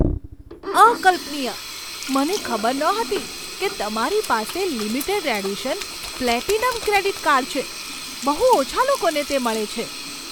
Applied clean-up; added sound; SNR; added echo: none; Sink (filling or washing); 8 dB; none.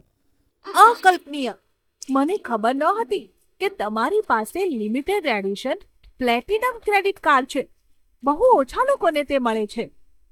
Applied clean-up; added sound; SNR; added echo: neural mask model DeepFilterNet 3.